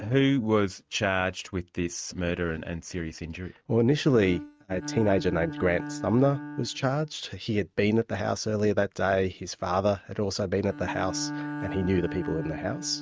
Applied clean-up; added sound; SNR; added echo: neural mask model RNNoise.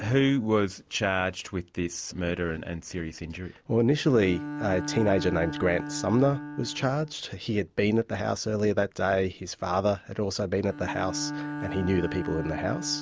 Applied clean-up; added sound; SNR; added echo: none; Bowed string instrument; 12 dB; none.